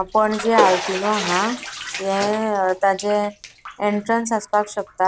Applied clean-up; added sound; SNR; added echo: none; Bathtub (filling or washing); 8 dB; none.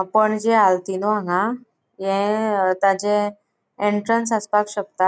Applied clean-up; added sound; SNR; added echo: none; none; none; none.